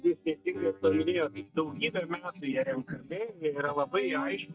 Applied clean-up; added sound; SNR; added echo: neural mask model DeepFilterNet 3.